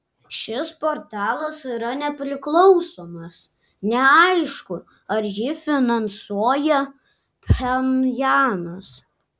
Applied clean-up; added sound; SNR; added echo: none; none; none; none.